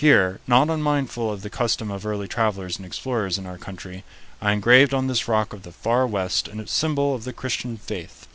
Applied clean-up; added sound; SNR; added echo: none; none; none; none.